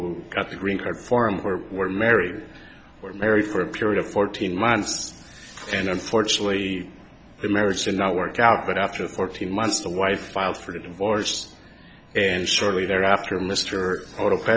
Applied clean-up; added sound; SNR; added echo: none; none; none; none.